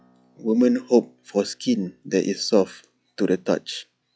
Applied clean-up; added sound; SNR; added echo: classical method log-MMSE.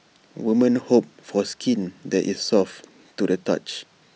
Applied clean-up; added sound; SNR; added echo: none; none; none; none.